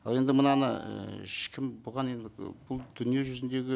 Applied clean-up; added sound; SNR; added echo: none; Marimba, xylophone; 17 dB; none.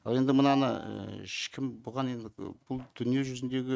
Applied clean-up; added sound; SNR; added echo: neural mask model RNNoise.